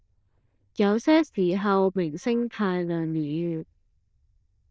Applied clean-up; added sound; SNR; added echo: neural diffusion model UNIVERSE++.